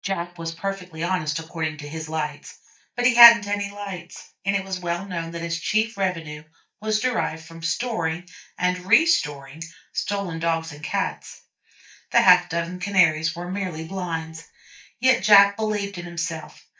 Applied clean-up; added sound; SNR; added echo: neural mask model DeepFilterNet 3.